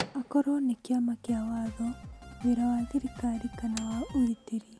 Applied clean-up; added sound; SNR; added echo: none; Microwave oven / Bell + Drum kit; 14 dB; none.